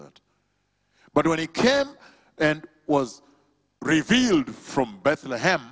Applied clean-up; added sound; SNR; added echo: none; none; none; none.